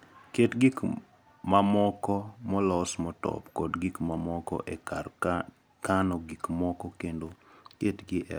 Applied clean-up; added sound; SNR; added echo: none; none; none; none.